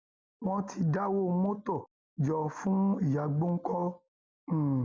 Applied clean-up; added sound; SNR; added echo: none; none; none; none.